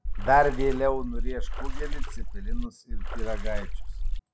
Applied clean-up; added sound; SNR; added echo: none; Water / Splash, splatter; -3 dB; none.